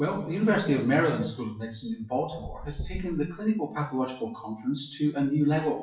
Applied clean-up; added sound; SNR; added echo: classical method WPE with log-MMSE.